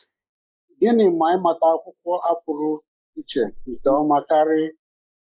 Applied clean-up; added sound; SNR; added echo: neural mask model Resemble Enhance denoiser.